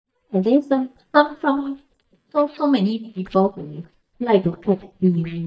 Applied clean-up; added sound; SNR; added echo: neural mask model DeepFilterNet 3.